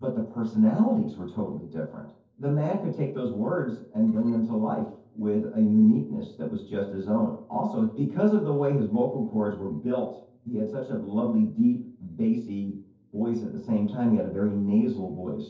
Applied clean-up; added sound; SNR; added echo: neural separator model SepFormer DNS4.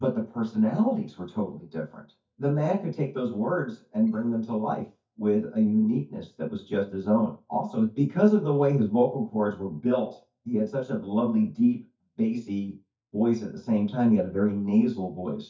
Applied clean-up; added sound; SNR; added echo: neural mask model DeepFilterNet 3.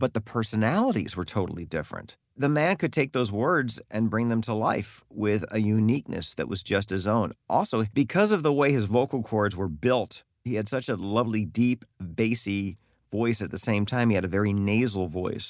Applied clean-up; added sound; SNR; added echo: none; none; none; none.